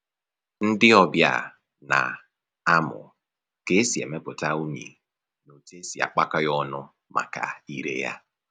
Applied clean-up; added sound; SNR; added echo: none; none; none; none.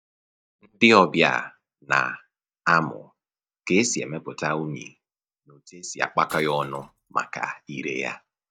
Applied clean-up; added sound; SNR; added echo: neural mask model DeepFilterNet 3.